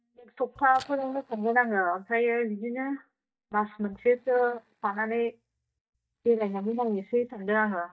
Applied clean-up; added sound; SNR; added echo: neural mask model DeepFilterNet 3.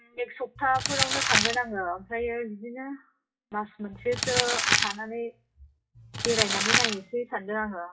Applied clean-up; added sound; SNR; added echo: classical method WPE with log-MMSE.